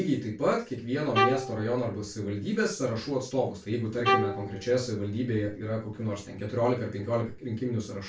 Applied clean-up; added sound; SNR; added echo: none; Bowed string instrument; 3 dB; reverberation time 0.2 s.